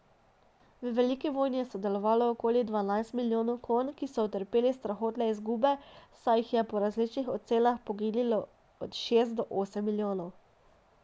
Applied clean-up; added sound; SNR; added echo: none; none; none; none.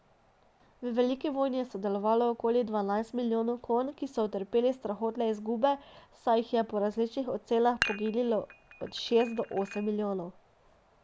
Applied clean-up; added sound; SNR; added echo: none; Dishes, pots, and pans; 10 dB; none.